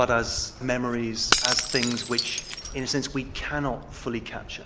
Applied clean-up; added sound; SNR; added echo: none; Shatter / Crushing; 2 dB; none.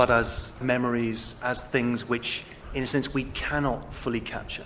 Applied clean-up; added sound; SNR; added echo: none; none; none; none.